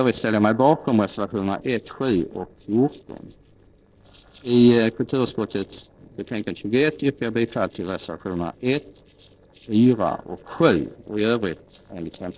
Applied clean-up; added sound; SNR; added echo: neural separator model SepFormer DNS4.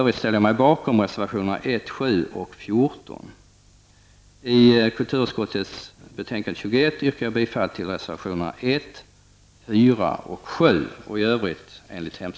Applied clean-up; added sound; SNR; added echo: none; none; none; none.